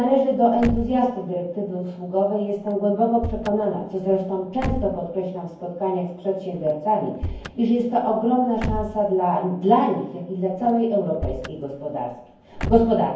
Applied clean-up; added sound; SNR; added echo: none; Slam / Car; 12 dB; reverberation time 0.9 s.